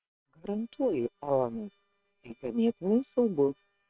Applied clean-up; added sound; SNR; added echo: neural separator model SepFormer WHAM!.